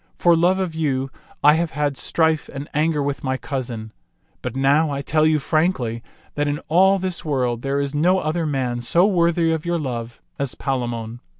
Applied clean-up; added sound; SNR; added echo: none; none; none; none.